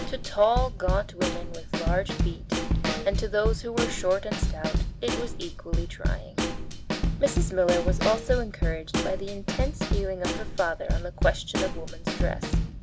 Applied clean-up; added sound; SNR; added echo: none; Snare drum / Drum kit; -2 dB; none.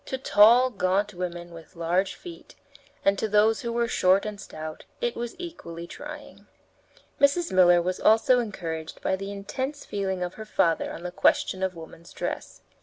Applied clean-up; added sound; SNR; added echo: none; none; none; none.